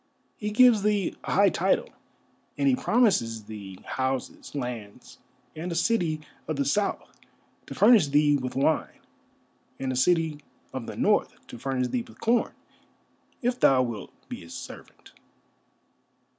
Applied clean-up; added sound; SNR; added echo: none; none; none; none.